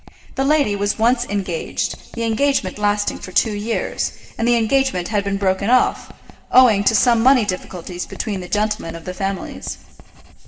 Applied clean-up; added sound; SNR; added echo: none; Writing; 20 dB; reverberation time 2.4 s.